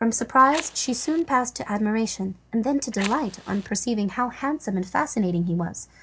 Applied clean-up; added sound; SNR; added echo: none; Fire; 15 dB; none.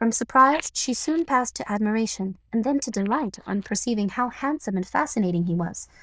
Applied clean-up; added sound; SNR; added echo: neural diffusion model UNIVERSE++.